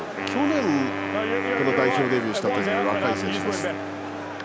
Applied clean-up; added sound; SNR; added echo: none; Wind instrument, woodwind instrument; 4 dB; none.